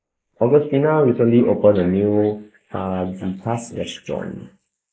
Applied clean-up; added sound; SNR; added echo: neural mask model Resemble Enhance denoiser.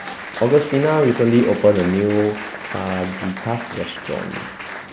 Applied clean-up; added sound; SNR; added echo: none; Applause; 12 dB; none.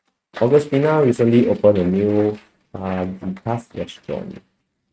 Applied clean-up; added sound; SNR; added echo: neural mask model RNNoise.